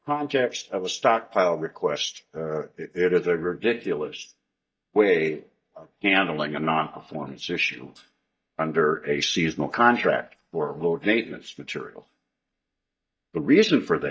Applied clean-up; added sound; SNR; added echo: neural mask model DeepFilterNet 3.